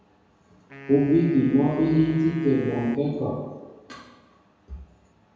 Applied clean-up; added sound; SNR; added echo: none; Wind instrument, woodwind instrument; 18 dB; reverberation time 1.2 s.